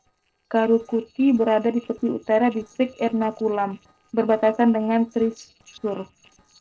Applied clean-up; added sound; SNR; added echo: neural separator model SepFormer DNS4.